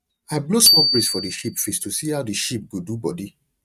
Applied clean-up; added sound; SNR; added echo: neural mask model RNNoise.